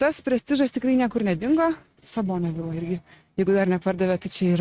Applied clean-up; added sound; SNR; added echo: neural mask model RNNoise.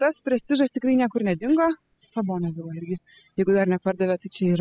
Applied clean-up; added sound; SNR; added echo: classical method spectral subtraction.